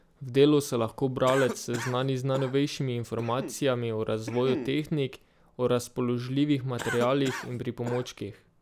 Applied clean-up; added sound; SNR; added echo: none; Cough; 13 dB; none.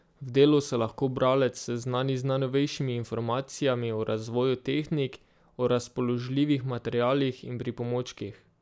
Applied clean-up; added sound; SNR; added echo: none; none; none; none.